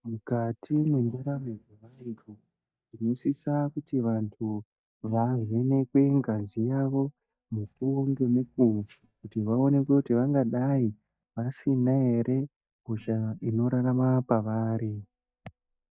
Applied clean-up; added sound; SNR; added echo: neural mask model DeepFilterNet 3.